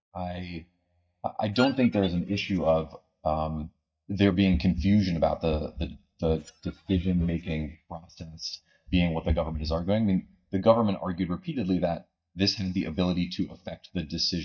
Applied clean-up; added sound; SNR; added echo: neural mask model DeepFilterNet 3.